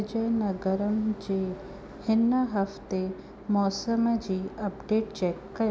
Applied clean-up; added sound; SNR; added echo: none; none; none; none.